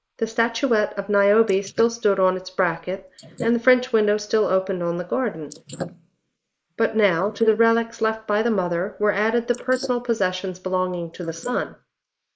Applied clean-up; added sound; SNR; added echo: neural mask model Resemble Enhance denoiser.